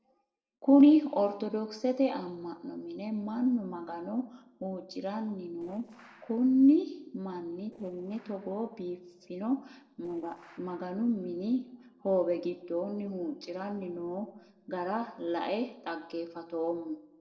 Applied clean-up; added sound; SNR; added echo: neural separator model SepFormer DNS4.